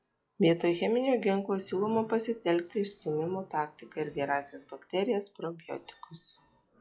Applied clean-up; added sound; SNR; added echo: classical method log-MMSE.